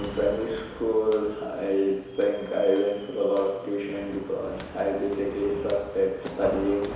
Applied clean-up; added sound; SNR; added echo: none; Walk, footsteps; 16 dB; reverberation time 1.0 s.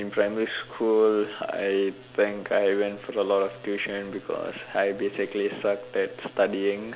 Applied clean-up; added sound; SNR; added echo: none; none; none; none.